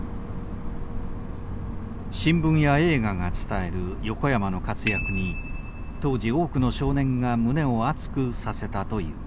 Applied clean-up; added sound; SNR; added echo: none; Bicycle bell; 4 dB; none.